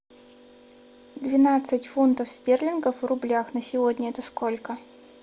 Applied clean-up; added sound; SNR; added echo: none; none; none; none.